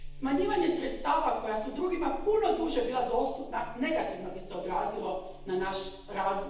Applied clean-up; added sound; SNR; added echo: none; Buzz; 12 dB; reverberation time 0.9 s.